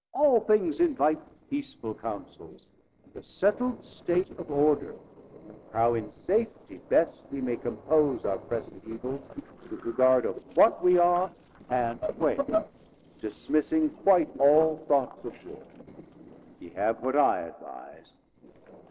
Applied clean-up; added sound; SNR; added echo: neural separator model SepFormer DNS4.